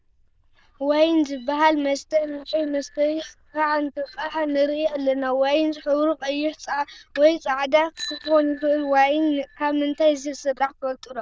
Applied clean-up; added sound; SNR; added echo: neural diffusion model UNIVERSE++.